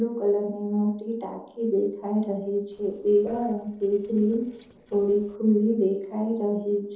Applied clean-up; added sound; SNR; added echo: neural separator model SepFormer DNS4.